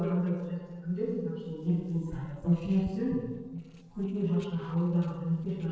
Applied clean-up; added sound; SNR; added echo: neural separator model SepFormer DNS4.